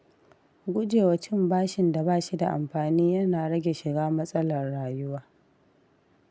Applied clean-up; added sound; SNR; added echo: none; none; none; none.